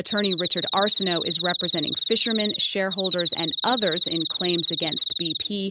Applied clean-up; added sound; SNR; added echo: none; Cricket; 0 dB; none.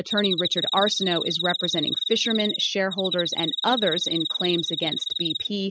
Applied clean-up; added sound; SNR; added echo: classical method Wiener filter.